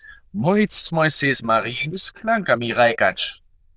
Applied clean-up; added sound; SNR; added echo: neural diffusion model UNIVERSE++.